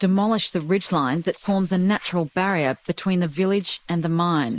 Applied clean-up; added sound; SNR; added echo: neural mask model Resemble Enhance denoiser.